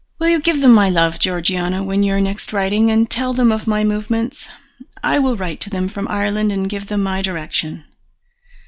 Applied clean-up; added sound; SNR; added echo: none; none; none; none.